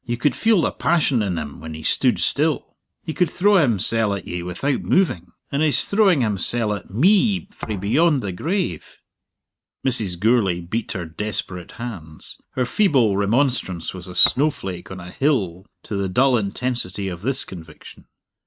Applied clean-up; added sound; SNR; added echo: neural mask model RNNoise.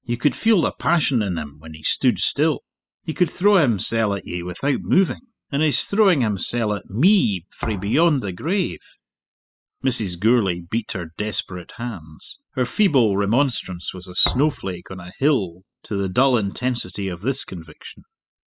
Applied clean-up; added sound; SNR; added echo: classical method spectral subtraction.